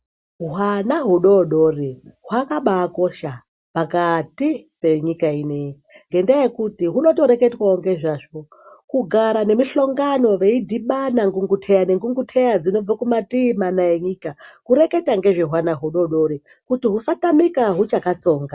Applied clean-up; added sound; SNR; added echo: none; none; none; none.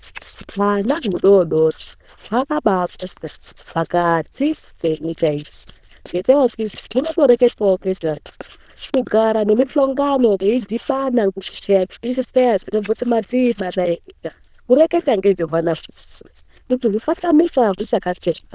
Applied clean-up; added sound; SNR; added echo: neural diffusion model UNIVERSE++.